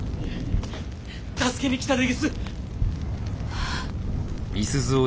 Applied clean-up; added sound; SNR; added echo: none; Bass drum + Thunder; 7 dB; none.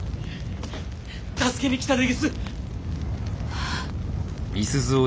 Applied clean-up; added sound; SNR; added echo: none; none; none; none.